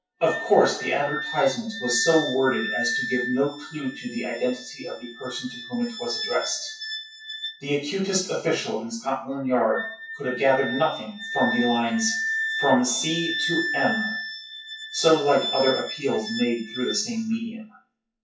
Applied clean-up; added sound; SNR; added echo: classical method WPE with log-MMSE.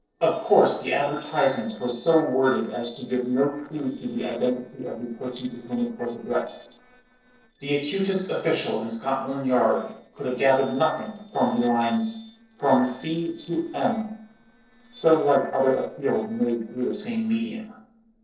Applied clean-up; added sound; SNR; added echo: neural separator model SepFormer DNS4.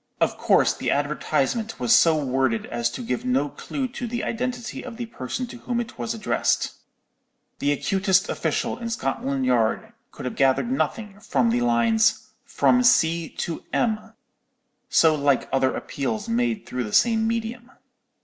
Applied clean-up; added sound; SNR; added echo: none; none; none; none.